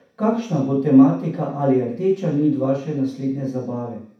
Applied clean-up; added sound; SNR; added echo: none; none; none; reverberation time 0.6 s.